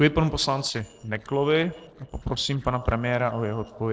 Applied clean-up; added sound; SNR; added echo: neural separator model SepFormer DNS4.